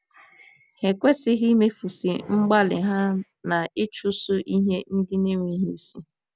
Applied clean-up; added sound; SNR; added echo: none; none; none; none.